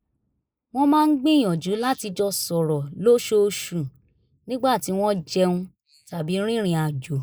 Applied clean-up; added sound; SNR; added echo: neural mask model Resemble Enhance denoiser.